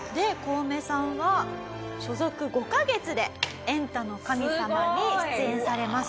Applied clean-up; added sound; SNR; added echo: none; none; none; none.